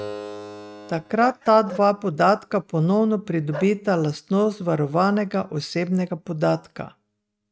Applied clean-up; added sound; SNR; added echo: neural mask model RNNoise.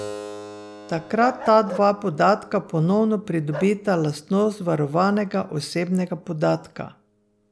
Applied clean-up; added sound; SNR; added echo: none; Bark + Keyboard (musical); 17 dB; none.